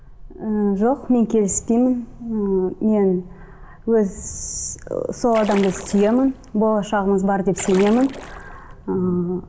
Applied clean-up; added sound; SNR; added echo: none; Splash, splatter; 15 dB; none.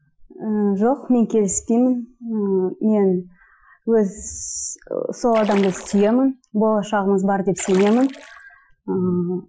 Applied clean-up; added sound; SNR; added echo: classical method Wiener filter.